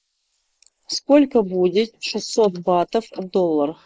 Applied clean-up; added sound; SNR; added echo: neural mask model Resemble Enhance denoiser.